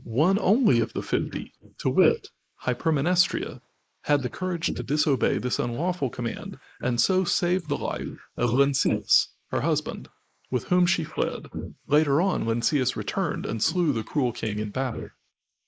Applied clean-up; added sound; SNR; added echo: neural mask model Resemble Enhance denoiser.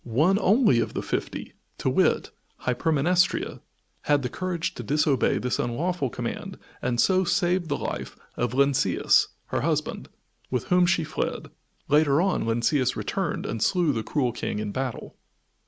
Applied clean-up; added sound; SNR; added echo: none; none; none; none.